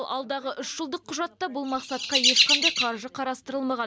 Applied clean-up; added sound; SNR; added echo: none; Chirp, tweet; -5 dB; none.